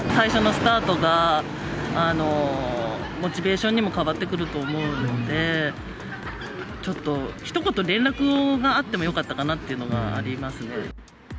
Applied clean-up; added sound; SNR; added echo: none; none; none; none.